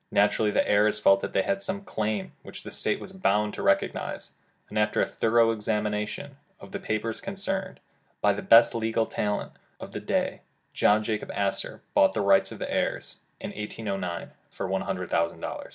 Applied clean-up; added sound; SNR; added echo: none; none; none; none.